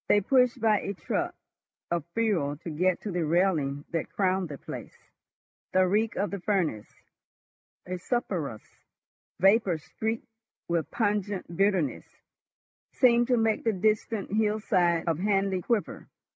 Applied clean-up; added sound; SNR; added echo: none; none; none; none.